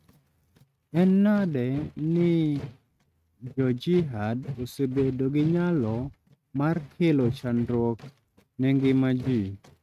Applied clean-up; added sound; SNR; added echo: neural mask model RNNoise.